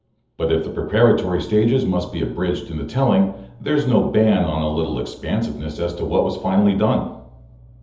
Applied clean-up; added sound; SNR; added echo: none; none; none; reverberation time 0.7 s.